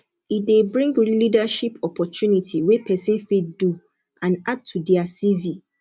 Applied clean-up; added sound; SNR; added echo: none; none; none; none.